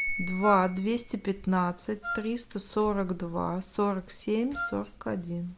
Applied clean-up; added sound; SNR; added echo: none; Piano + Wind instrument, woodwind instrument; 11 dB; none.